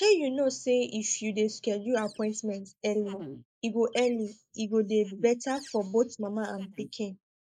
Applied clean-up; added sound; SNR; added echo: neural mask model Resemble Enhance denoiser.